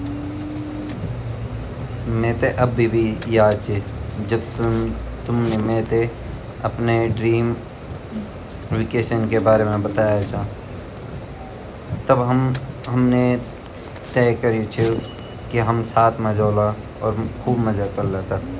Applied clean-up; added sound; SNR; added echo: none; Car; 12 dB; none.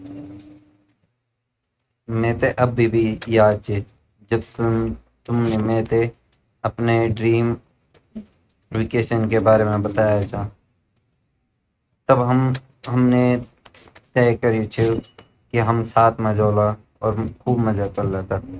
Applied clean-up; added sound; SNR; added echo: neural mask model RNNoise.